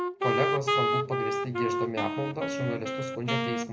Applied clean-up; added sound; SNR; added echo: none; Wind instrument, woodwind instrument; -3 dB; reverberation time 1.6 s.